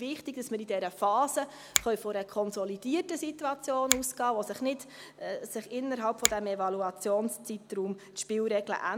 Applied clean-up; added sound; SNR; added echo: none; Finger snapping; 5 dB; none.